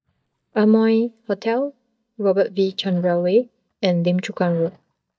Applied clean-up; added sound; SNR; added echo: neural mask model DeepFilterNet 3.